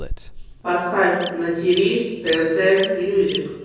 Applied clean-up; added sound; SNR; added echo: none; Bird vocalization, bird call, bird song; 13 dB; reverberation time 1.3 s.